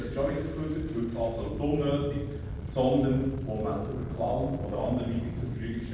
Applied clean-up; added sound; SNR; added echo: none; Engine starting; 6 dB; reverberation time 1.2 s.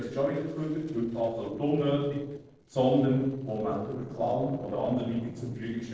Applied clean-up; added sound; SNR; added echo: neural separator model SepFormer DNS4.